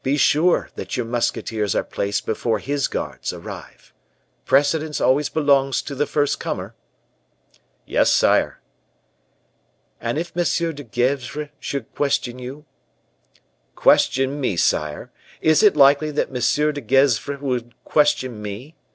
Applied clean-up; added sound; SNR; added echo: none; none; none; none.